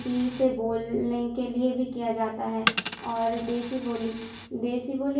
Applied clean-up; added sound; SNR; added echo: none; Coin (dropping); 7 dB; reverberation time 0.4 s.